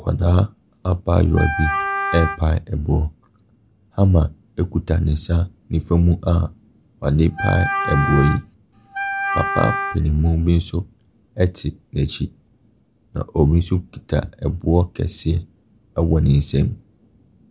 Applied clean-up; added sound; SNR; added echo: none; Wind instrument, woodwind instrument; 4 dB; none.